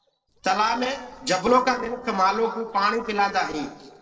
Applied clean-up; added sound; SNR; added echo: neural separator model SepFormer DNS4.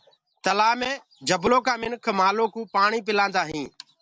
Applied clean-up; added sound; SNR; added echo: none; none; none; none.